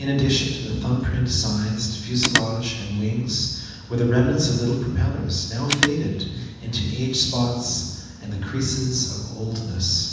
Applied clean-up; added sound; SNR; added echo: none; Telephone; 7 dB; reverberation time 1.1 s.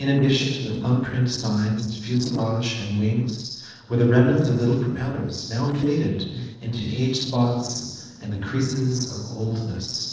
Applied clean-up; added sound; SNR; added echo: neural separator model SepFormer DNS4.